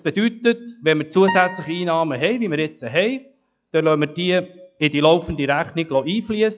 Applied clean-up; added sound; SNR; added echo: classical method log-MMSE.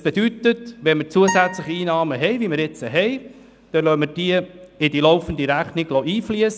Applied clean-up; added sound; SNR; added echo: none; Acoustic guitar; 11 dB; none.